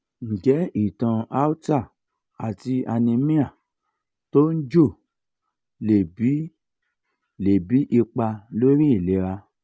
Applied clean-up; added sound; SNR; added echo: none; none; none; none.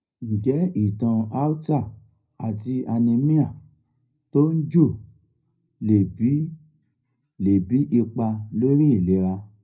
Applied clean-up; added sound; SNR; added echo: none; none; none; reverberation time 0.4 s.